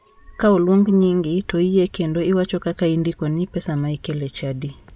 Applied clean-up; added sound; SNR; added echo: none; none; none; none.